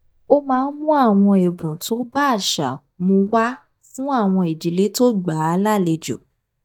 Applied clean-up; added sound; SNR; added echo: neural mask model DeepFilterNet 3.